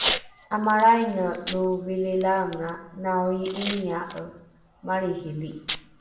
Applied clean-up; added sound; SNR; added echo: none; Packing tape, duct tape / Tearing; 10 dB; reverberation time 0.7 s.